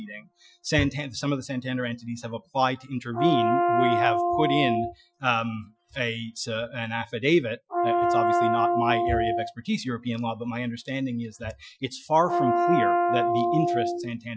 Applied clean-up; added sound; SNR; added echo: classical method Wiener filter.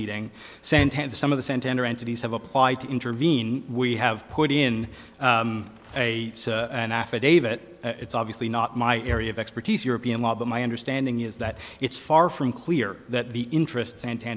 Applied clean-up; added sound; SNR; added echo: none; none; none; none.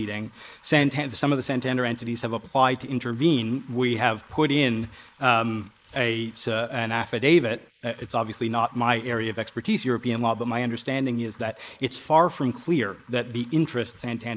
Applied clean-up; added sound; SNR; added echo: neural mask model Resemble Enhance denoiser.